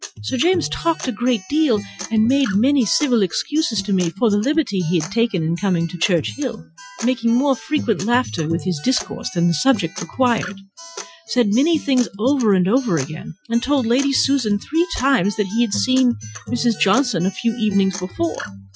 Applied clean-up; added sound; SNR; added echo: classical method Wiener filter.